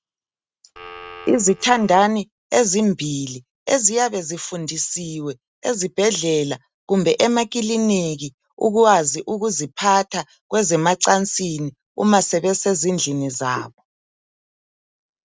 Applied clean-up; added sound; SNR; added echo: neural mask model RNNoise.